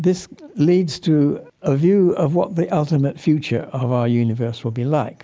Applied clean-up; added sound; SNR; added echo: none; none; none; none.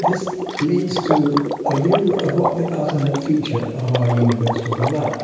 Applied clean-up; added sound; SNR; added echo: none; Water / Liquid; 4 dB; reverberation time 1.1 s.